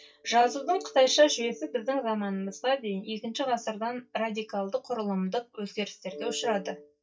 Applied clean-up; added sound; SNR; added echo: neural mask model DeepFilterNet 3.